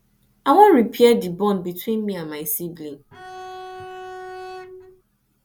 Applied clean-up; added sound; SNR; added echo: none; Bowed string instrument; 15 dB; none.